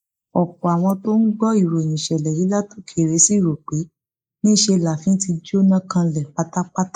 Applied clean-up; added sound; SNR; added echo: neural mask model Resemble Enhance denoiser.